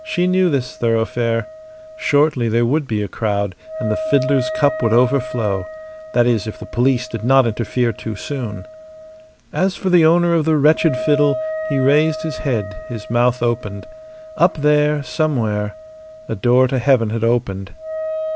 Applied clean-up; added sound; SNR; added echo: none; Wind instrument, woodwind instrument; 11 dB; none.